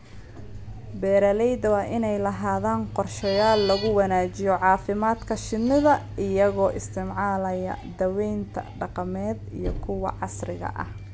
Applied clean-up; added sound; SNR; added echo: none; none; none; none.